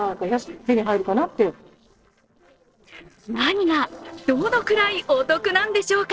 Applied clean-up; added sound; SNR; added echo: neural separator model SepFormer DNS4.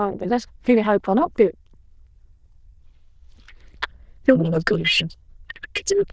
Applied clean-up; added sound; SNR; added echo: neural diffusion model UNIVERSE++.